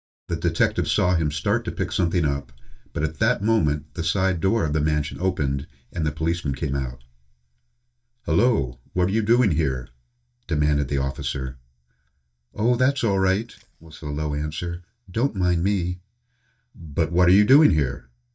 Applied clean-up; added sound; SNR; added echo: neural mask model DeepFilterNet 3.